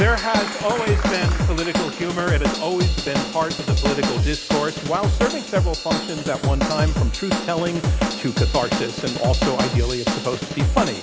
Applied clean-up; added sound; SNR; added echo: none; Drum / Drum kit; -3 dB; none.